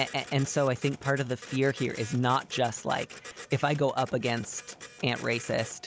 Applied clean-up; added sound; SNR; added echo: none; Printer; 16 dB; none.